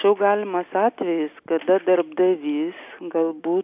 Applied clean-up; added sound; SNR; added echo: none; none; none; none.